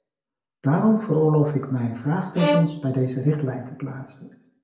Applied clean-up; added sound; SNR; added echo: none; Bowed string instrument; 5 dB; reverberation time 0.7 s.